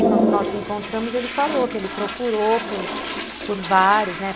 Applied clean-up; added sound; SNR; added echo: none; Toilet flush; 2 dB; none.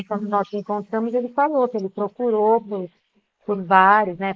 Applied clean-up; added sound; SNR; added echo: neural mask model Resemble Enhance denoiser.